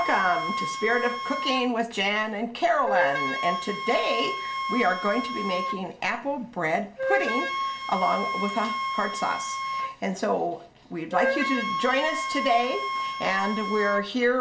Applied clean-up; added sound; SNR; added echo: none; Wind instrument, woodwind instrument; 4 dB; reverberation time 0.4 s.